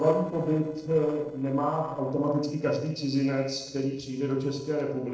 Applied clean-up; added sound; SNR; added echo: neural separator model SepFormer DNS4.